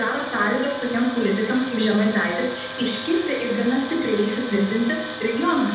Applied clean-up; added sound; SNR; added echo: none; Tools; 11 dB; reverberation time 0.8 s.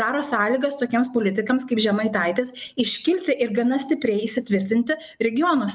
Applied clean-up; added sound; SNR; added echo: none; none; none; none.